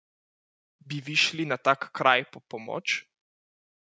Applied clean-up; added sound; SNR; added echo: none; none; none; none.